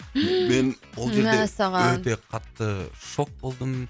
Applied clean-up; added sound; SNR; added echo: none; none; none; none.